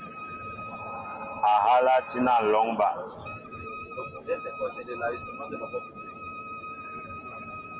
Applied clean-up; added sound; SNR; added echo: none; Wind instrument, woodwind instrument; 12 dB; none.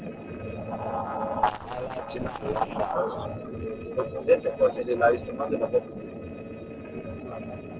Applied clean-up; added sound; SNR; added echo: neural separator model SepFormer DNS4.